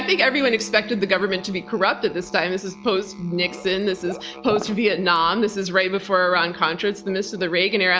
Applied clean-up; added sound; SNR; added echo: none; Water / Liquid + Musical instrument; 16 dB; none.